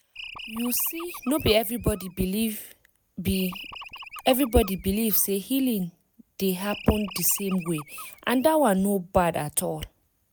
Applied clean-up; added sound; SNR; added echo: none; Animal; 16 dB; none.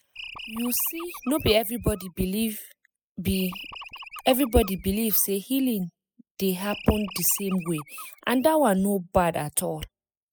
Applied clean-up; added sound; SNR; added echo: classical method spectral subtraction.